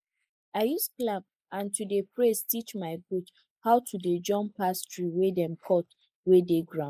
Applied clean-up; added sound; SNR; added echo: neural mask model Resemble Enhance denoiser.